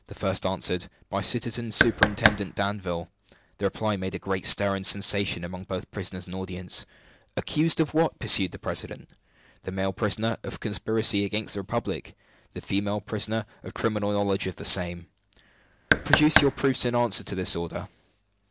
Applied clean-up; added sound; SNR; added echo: none; Knock; -2 dB; none.